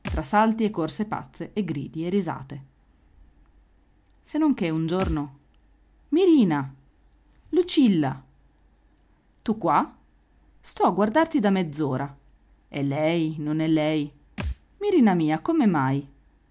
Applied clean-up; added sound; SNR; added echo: none; Thump, thud; 12 dB; none.